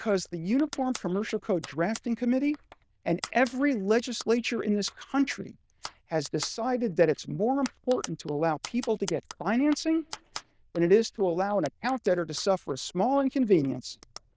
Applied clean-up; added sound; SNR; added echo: neural diffusion model UNIVERSE++.